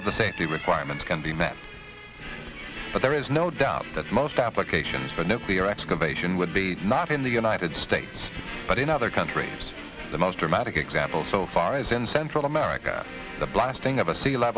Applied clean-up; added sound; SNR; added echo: none; none; none; none.